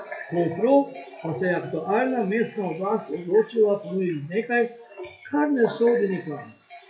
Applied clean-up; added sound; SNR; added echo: classical method WPE with log-MMSE.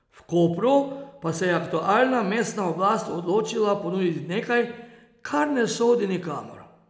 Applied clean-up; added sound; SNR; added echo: none; none; none; none.